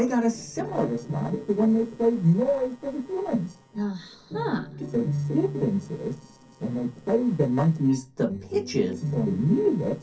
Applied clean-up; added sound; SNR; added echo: neural separator model SepFormer DNS4.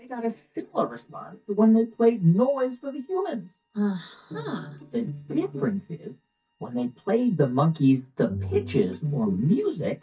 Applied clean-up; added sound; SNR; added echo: neural mask model DeepFilterNet 3.